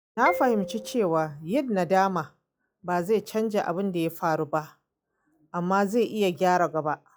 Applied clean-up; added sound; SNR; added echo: classical method log-MMSE.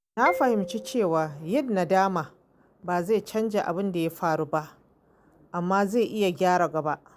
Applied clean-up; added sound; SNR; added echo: none; Marimba, xylophone; 13 dB; none.